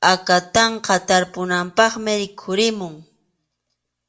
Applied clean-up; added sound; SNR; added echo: none; none; none; reverberation time 0.2 s.